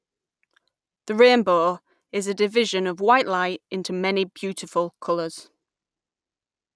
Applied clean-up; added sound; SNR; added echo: none; none; none; none.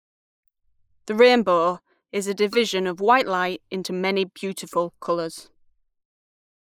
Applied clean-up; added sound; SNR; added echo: neural mask model Resemble Enhance denoiser.